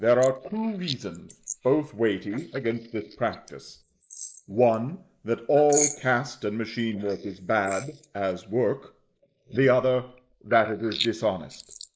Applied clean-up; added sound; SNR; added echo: neural mask model Resemble Enhance denoiser.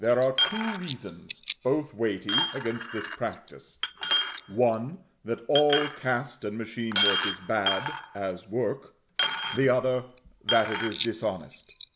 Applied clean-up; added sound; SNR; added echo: none; Coin (dropping); -1 dB; none.